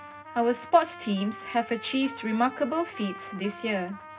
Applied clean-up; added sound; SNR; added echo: none; Trumpet; 15 dB; reverberation time 0.4 s.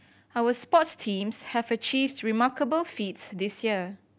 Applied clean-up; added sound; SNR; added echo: none; none; none; none.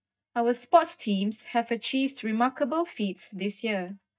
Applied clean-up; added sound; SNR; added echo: neural mask model DeepFilterNet 3.